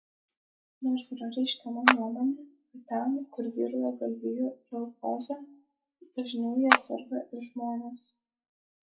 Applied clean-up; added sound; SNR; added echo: classical method WPE with log-MMSE.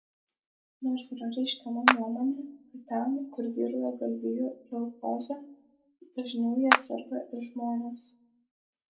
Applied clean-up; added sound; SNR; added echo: none; Clapping; -2 dB; reverberation time 0.2 s.